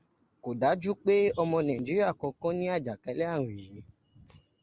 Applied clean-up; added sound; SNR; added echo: none; none; none; none.